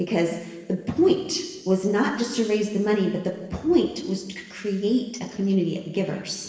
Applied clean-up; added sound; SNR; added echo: none; none; none; reverberation time 1.2 s.